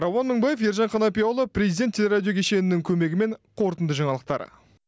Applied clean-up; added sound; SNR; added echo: none; none; none; none.